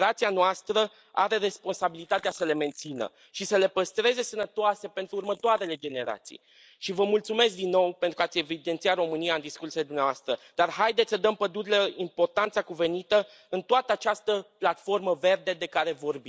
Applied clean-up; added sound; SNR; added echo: neural mask model Resemble Enhance denoiser.